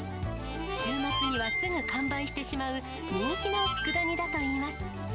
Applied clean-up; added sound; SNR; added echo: none; Harmonica; 2 dB; none.